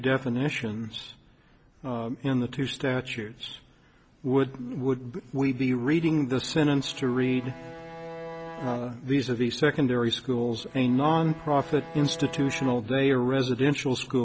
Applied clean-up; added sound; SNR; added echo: none; Bowed string instrument; 15 dB; none.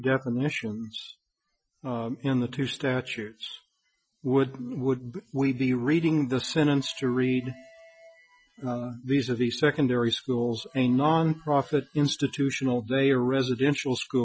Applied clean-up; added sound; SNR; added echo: classical method Wiener filter.